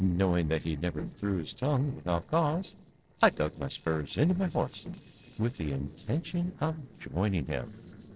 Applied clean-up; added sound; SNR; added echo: neural separator model SepFormer DNS4.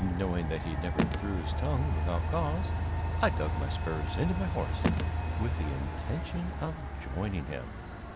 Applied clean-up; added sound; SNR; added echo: none; Train + Telephone; -3 dB; none.